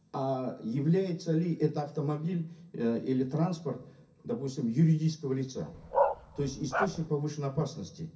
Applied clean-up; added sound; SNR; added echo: none; Bark; 0 dB; reverberation time 0.3 s.